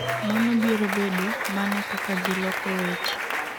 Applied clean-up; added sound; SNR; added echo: none; Applause; 2 dB; none.